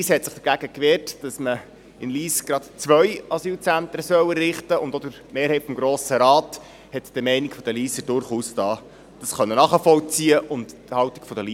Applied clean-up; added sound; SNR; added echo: none; none; none; none.